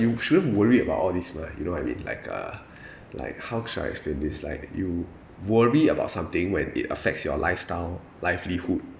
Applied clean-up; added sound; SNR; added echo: none; none; none; none.